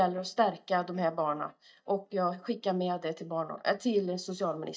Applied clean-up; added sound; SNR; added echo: neural mask model DeepFilterNet 3.